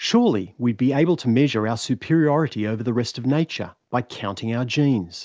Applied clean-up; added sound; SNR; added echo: none; none; none; none.